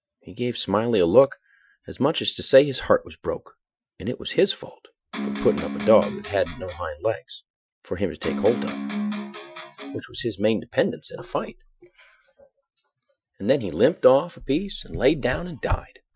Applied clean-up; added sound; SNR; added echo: classical method Wiener filter.